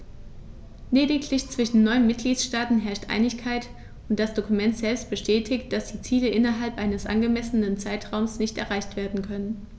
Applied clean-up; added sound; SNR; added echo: none; none; none; none.